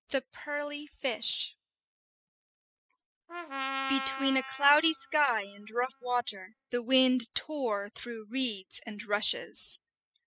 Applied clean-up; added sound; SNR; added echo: classical method spectral subtraction.